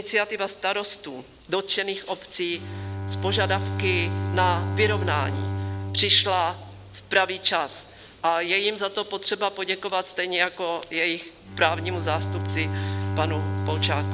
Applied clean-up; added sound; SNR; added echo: none; Bowed string instrument; 6 dB; none.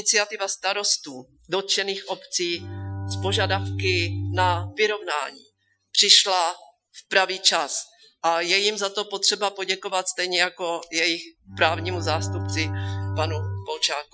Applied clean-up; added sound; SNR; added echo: classical method Wiener filter.